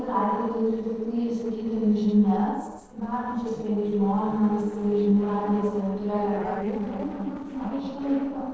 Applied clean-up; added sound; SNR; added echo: neural separator model SepFormer DNS4.